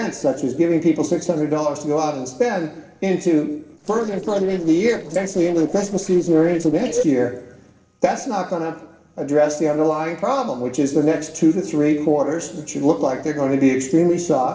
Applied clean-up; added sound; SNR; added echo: neural separator model SepFormer DNS4.